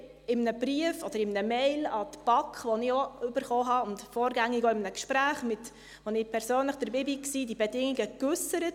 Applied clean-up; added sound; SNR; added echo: none; none; none; none.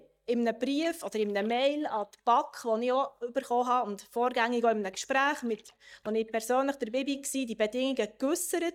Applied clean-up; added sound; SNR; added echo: neural mask model DeepFilterNet 3.